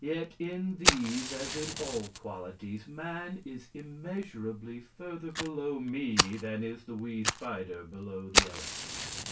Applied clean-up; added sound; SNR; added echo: none; Fire; -2 dB; reverberation time 0.2 s.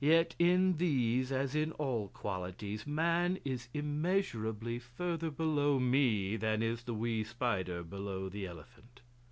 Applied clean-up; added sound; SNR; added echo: none; none; none; none.